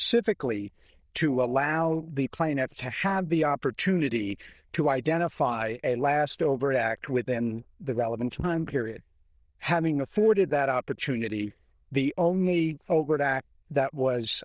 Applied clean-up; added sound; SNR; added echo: neural diffusion model UNIVERSE++.